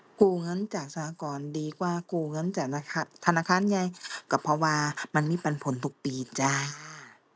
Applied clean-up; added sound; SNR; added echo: none; none; none; none.